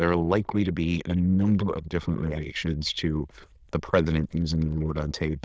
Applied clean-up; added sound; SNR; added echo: neural diffusion model UNIVERSE++.